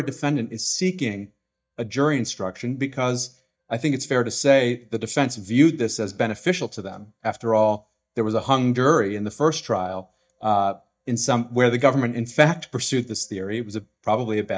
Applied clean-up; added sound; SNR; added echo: neural mask model DeepFilterNet 3.